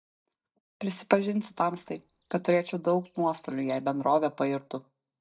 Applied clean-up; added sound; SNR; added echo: neural mask model DeepFilterNet 3.